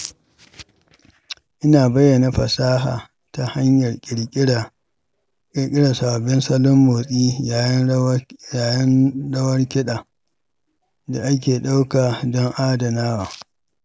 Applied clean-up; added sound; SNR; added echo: none; none; none; none.